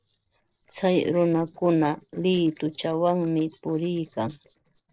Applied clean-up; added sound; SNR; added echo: neural separator model SepFormer DNS4.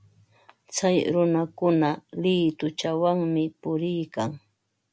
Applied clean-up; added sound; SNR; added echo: none; none; none; none.